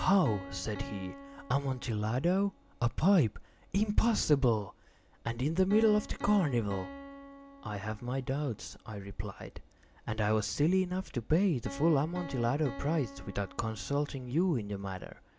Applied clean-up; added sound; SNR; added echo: none; Piano; 18 dB; none.